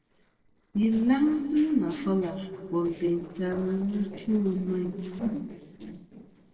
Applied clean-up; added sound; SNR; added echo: neural separator model SepFormer DNS4.